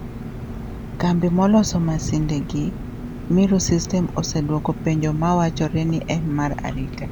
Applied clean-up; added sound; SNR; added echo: none; Engine; 9 dB; none.